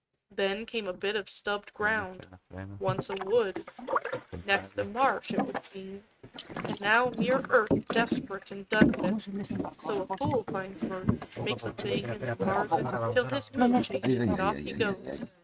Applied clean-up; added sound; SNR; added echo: neural mask model RNNoise.